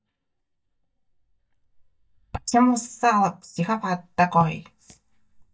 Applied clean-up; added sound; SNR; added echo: neural mask model DeepFilterNet 3.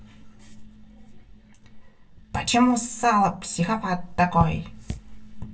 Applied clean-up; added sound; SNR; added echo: neural separator model SepFormer DNS4.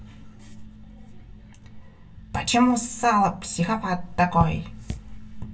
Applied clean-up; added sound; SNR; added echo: none; Raindrop / Drip; 7 dB; reverberation time 0.2 s.